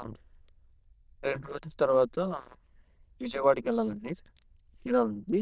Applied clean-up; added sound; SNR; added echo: neural diffusion model UNIVERSE++.